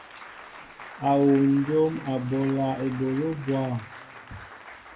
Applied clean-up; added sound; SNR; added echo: none; Applause; 18 dB; reverberation time 0.4 s.